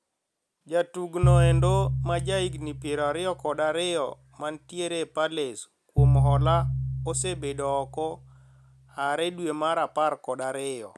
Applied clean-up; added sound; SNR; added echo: none; Piano; -2 dB; none.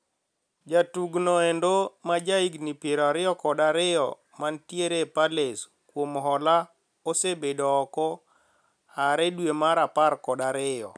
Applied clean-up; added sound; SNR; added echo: none; none; none; none.